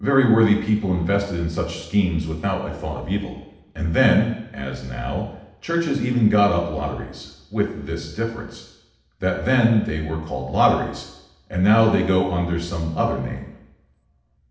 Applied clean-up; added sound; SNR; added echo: none; none; none; reverberation time 0.8 s.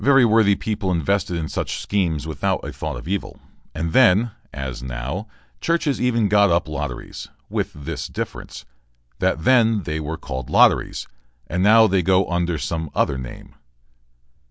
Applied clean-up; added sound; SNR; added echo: none; none; none; none.